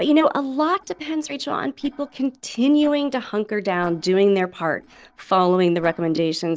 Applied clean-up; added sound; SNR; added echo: neural separator model SepFormer DNS4.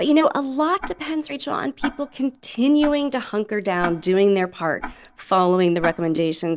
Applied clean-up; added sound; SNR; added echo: none; Tick-tock; 16 dB; none.